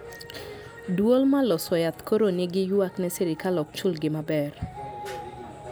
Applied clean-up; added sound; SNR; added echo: none; none; none; none.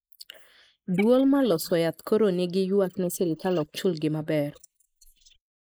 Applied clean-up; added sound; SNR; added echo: neural mask model Resemble Enhance denoiser.